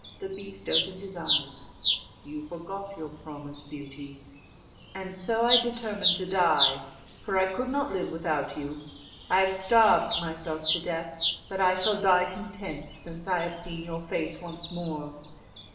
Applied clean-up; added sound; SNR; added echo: none; Bird vocalization, bird call, bird song; -4 dB; reverberation time 0.8 s.